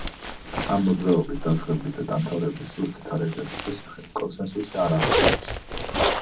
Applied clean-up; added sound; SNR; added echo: none; Zipper (clothing); 2 dB; reverberation time 0.4 s.